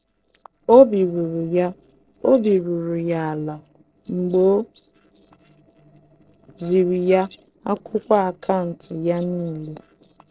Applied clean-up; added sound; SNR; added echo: neural separator model SepFormer DNS4.